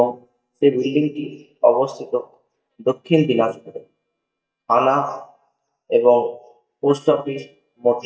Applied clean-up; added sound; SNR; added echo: neural mask model DeepFilterNet 3.